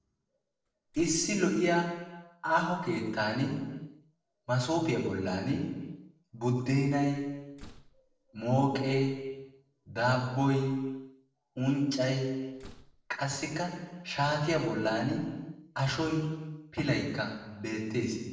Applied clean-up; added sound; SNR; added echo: neural separator model SepFormer DNS4.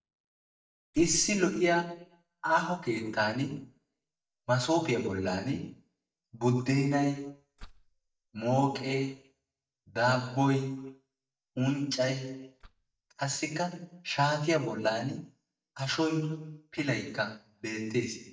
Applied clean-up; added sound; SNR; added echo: neural mask model DeepFilterNet 3.